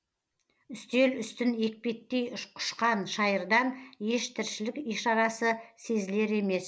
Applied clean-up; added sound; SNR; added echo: none; none; none; none.